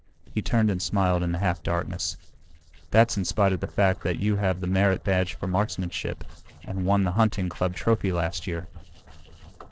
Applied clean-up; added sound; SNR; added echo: neural separator model SepFormer DNS4.